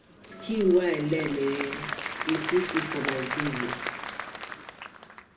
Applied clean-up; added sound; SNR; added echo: none; Applause / Crowd; 6 dB; reverberation time 0.6 s.